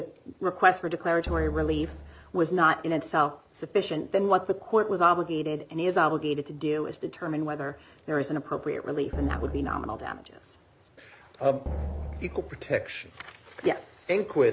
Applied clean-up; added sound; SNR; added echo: none; Drum; 8 dB; none.